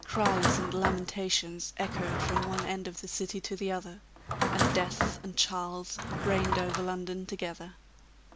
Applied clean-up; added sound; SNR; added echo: none; Drawer open or close; 0 dB; none.